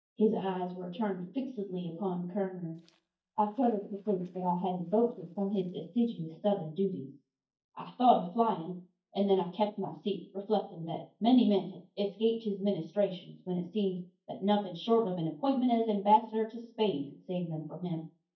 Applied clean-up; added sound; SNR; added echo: neural mask model DeepFilterNet 3.